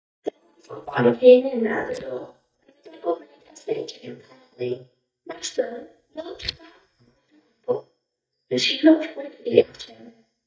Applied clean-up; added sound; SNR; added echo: neural mask model DeepFilterNet 3.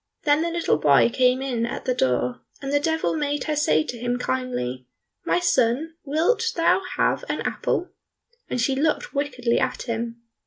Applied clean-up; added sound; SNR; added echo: none; none; none; none.